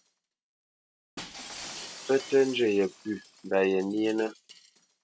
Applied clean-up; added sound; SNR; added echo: none; Shatter; 17 dB; none.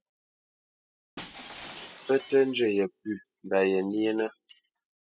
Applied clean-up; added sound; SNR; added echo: classical method spectral subtraction.